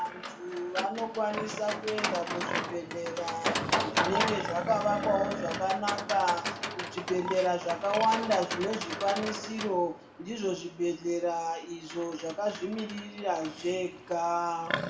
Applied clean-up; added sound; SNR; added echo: none; Livestock, farm animals, working animals; 4 dB; reverberation time 0.5 s.